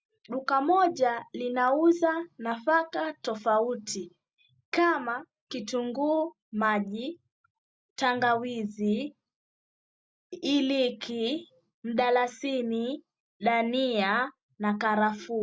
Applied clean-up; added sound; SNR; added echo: none; none; none; none.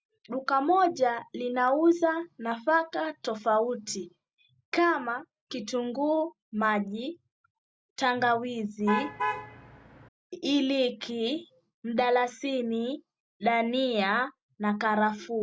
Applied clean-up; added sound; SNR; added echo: none; Alarm / Truck; 5 dB; none.